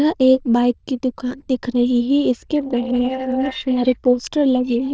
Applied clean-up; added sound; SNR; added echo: neural diffusion model UNIVERSE++.